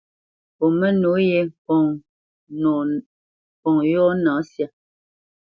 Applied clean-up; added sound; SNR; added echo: none; none; none; none.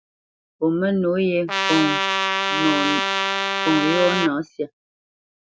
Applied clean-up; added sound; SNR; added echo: none; Trumpet; -1 dB; none.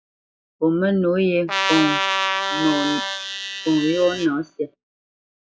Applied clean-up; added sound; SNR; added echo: classical method log-MMSE.